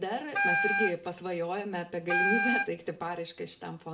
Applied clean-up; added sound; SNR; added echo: none; Wind instrument, woodwind instrument; -4 dB; reverberation time 0.3 s.